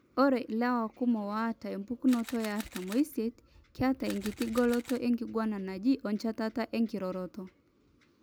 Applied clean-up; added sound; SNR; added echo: none; Camera; 17 dB; none.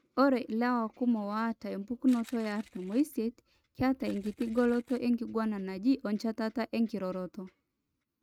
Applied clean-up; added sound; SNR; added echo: neural mask model RNNoise.